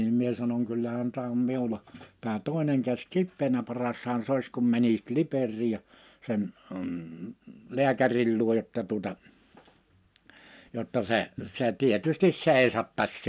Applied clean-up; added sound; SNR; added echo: none; none; none; none.